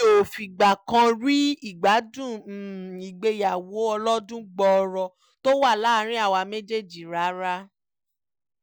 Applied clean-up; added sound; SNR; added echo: none; none; none; none.